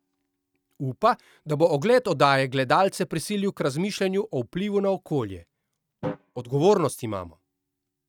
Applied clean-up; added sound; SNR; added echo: neural mask model RNNoise.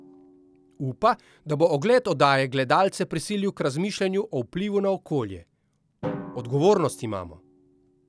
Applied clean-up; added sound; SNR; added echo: none; Drum; 19 dB; none.